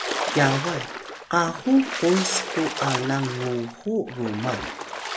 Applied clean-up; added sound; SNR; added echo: none; Splash, splatter; 5 dB; none.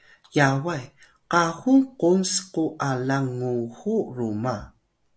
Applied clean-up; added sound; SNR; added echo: none; none; none; none.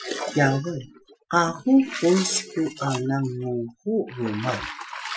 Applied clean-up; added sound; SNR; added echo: classical method Wiener filter.